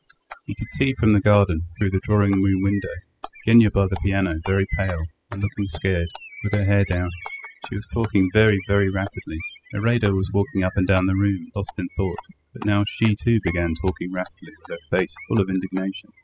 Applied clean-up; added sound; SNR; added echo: classical method spectral subtraction.